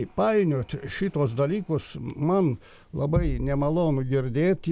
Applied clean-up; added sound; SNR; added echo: none; none; none; none.